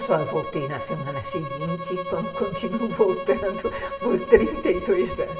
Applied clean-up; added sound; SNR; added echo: none; Bowed string instrument; 8 dB; reverberation time 0.9 s.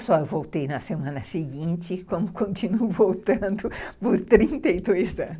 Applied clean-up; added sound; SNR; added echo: none; none; none; none.